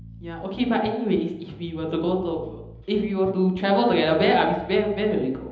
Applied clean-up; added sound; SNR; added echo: none; Bass guitar; 20 dB; reverberation time 0.9 s.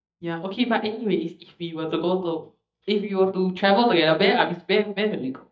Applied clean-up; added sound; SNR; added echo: neural mask model DeepFilterNet 3.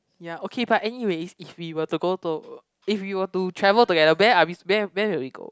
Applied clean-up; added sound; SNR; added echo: none; none; none; none.